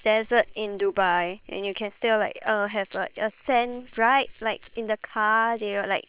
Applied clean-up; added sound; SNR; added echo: neural separator model SepFormer WHAM!.